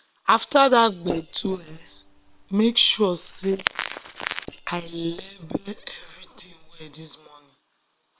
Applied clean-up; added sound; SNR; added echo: neural separator model SepFormer WHAM!.